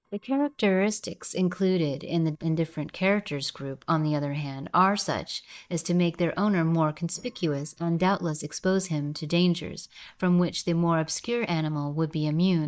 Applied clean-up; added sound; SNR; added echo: neural mask model DeepFilterNet 3.